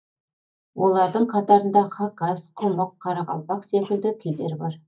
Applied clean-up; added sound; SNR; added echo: neural mask model DeepFilterNet 3.